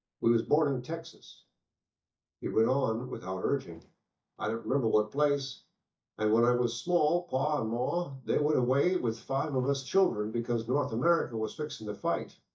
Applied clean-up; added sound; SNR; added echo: neural mask model DeepFilterNet 3.